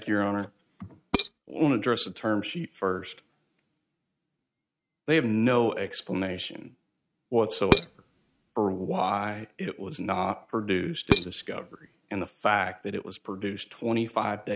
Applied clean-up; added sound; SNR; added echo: neural mask model RNNoise.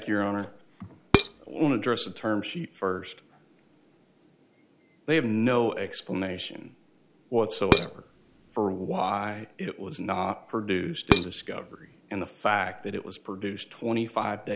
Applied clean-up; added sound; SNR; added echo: none; Dishes, pots, and pans; -4 dB; none.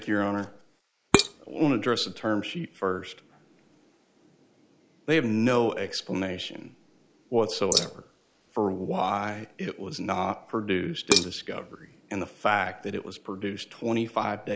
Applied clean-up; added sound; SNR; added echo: neural mask model Resemble Enhance denoiser.